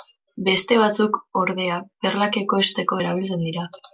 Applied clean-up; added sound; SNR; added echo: none; none; none; none.